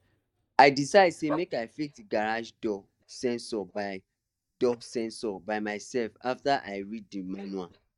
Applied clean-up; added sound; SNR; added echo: neural mask model DeepFilterNet 3.